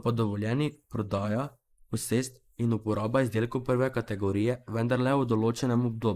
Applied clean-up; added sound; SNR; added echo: neural mask model Resemble Enhance denoiser.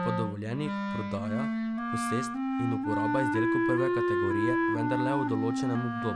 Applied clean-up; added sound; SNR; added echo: none; Wind instrument, woodwind instrument; -5 dB; none.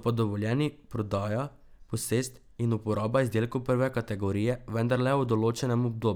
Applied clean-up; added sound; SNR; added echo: none; none; none; none.